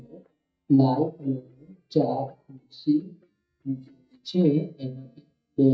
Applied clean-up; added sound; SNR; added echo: neural mask model DeepFilterNet 3.